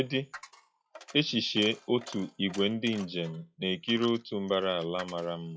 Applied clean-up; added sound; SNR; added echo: classical method log-MMSE.